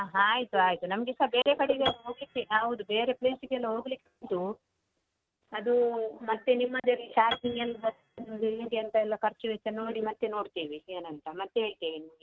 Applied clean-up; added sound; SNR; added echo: neural mask model RNNoise.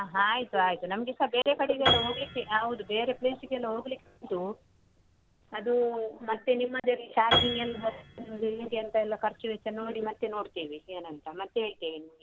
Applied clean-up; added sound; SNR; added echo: none; Piano; 6 dB; none.